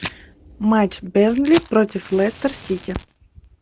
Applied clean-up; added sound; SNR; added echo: none; Fire; 14 dB; none.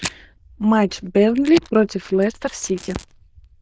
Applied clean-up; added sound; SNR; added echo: neural diffusion model UNIVERSE++.